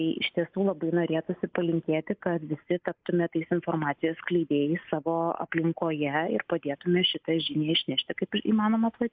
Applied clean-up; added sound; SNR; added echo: neural mask model Resemble Enhance denoiser.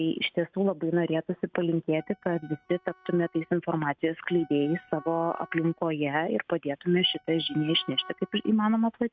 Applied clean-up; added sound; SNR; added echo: neural mask model RNNoise.